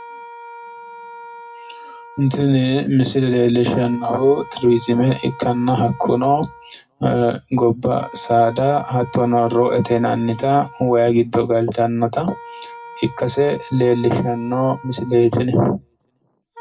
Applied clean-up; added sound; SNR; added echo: none; Wind instrument, woodwind instrument; 20 dB; reverberation time 0.2 s.